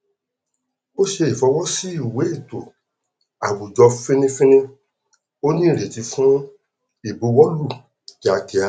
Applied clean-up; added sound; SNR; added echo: none; none; none; none.